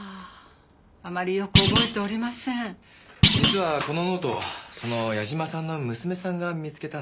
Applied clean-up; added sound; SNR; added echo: none; Thump, thud; -5 dB; none.